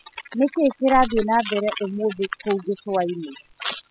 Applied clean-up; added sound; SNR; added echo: classical method spectral subtraction.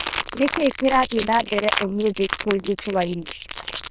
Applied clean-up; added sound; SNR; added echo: neural diffusion model UNIVERSE++.